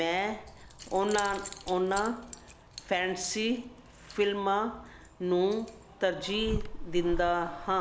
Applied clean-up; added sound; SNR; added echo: none; Keys jangling; 11 dB; none.